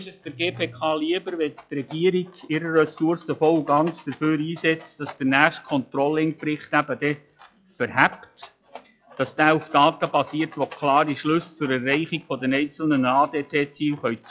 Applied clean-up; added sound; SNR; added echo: classical method log-MMSE.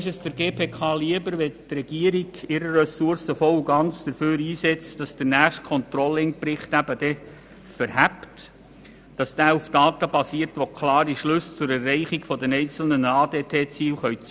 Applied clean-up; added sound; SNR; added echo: none; none; none; none.